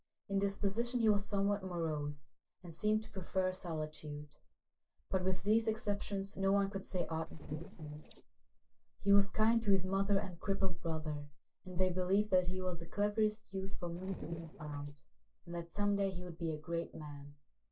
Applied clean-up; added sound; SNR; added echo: neural separator model SepFormer DNS4.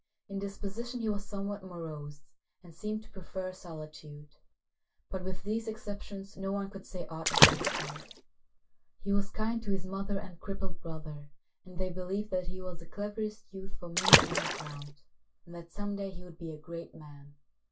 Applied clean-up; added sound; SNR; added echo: none; Water / Splash, splatter; -2 dB; reverberation time 0.1 s.